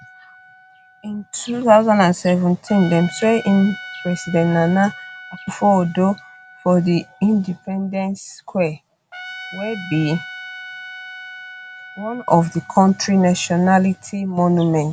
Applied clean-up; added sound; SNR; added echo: none; Trumpet; 19 dB; none.